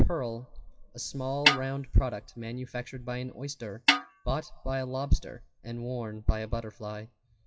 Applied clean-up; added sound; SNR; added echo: classical method WPE with log-MMSE.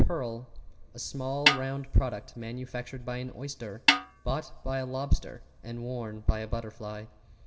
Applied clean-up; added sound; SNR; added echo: none; Snare drum; -3 dB; reverberation time 1.3 s.